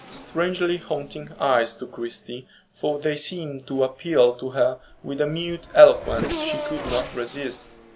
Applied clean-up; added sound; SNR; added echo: none; Race car, auto racing / Accelerating, revving, vroom; 13 dB; none.